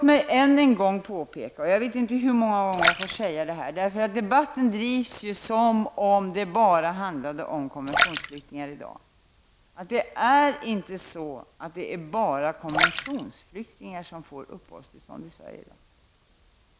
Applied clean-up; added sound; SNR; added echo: none; Splash, splatter; 4 dB; none.